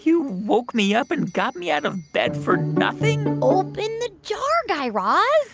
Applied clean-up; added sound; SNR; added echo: none; none; none; none.